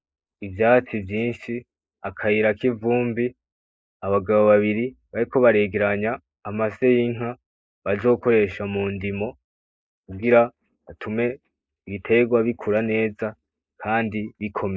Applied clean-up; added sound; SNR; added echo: neural mask model Resemble Enhance denoiser.